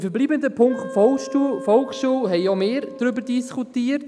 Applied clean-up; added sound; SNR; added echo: none; Wind instrument, woodwind instrument; 15 dB; none.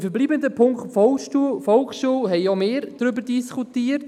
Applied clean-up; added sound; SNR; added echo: none; none; none; none.